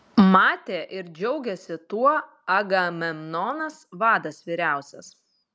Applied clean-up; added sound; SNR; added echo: none; none; none; none.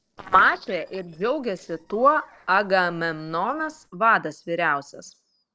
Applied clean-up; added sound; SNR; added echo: neural separator model SepFormer DNS4.